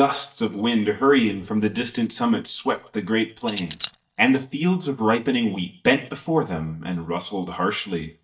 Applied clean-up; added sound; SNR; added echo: neural mask model DeepFilterNet 3.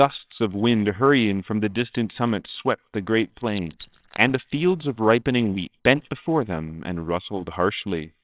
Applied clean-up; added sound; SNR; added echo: neural separator model SepFormer WHAMR!.